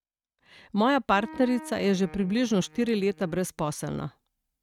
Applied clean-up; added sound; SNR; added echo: neural mask model RNNoise.